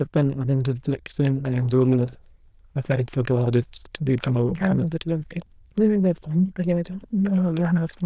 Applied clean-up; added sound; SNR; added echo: neural diffusion model UNIVERSE++.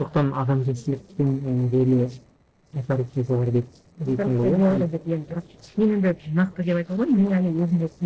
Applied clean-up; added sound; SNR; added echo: neural separator model SepFormer DNS4.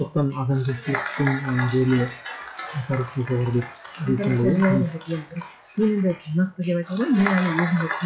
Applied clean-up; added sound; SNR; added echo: classical method log-MMSE.